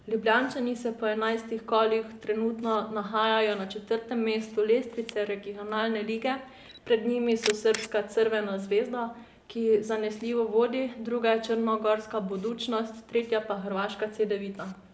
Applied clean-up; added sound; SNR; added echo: none; Camera; 20 dB; none.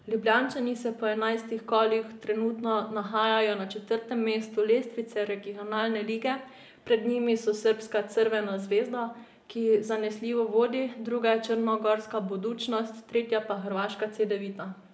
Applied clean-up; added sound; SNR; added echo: none; none; none; none.